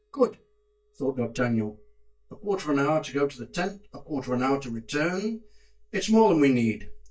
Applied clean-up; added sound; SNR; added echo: neural mask model DeepFilterNet 3.